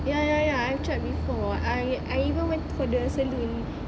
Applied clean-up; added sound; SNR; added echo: none; none; none; none.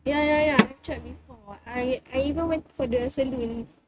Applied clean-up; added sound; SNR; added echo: neural mask model RNNoise.